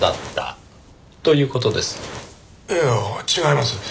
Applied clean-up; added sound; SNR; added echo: none; Fire; 17 dB; none.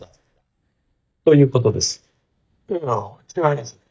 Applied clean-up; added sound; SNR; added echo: neural mask model DeepFilterNet 3.